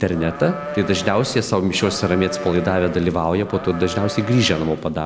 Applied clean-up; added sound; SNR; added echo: none; Livestock, farm animals, working animals; 12 dB; none.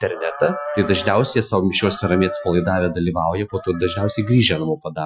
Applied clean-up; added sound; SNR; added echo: classical method Wiener filter.